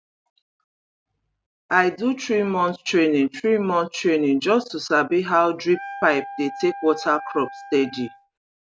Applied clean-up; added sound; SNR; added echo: none; Wind instrument, woodwind instrument; 14 dB; none.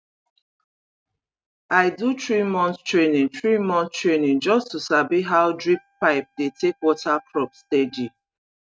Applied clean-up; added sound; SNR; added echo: neural mask model RNNoise.